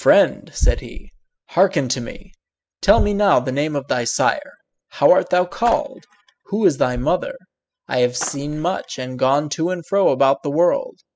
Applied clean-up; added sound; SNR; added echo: classical method spectral subtraction.